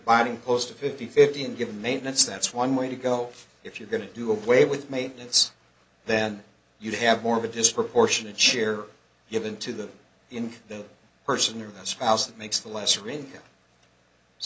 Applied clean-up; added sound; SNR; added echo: none; none; none; none.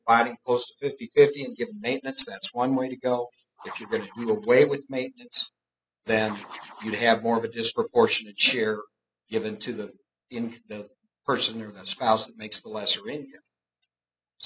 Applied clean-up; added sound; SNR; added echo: classical method spectral subtraction.